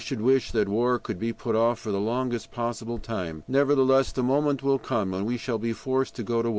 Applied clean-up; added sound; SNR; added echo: none; Thump, thud; 18 dB; none.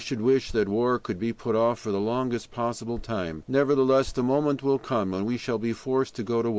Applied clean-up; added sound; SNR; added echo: neural mask model Resemble Enhance denoiser.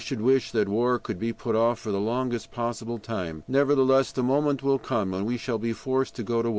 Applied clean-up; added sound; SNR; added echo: none; none; none; none.